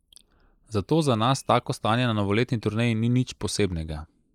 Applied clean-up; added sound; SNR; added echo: neural mask model Resemble Enhance denoiser.